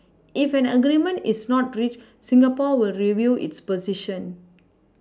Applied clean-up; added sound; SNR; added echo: none; none; none; none.